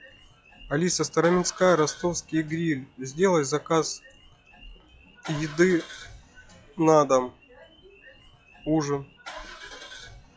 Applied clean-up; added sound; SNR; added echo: classical method log-MMSE.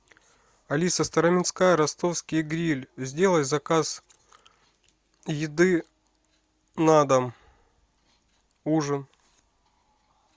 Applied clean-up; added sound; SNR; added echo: none; none; none; none.